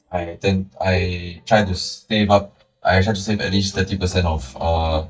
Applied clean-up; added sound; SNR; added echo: neural mask model DeepFilterNet 3.